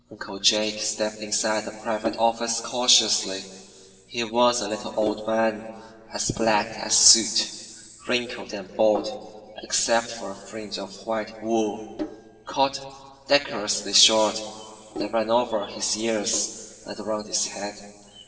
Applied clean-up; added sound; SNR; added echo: neural separator model SepFormer DNS4.